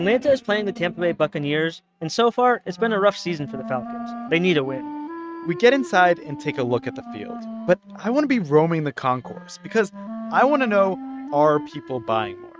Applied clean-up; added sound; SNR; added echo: neural mask model RNNoise.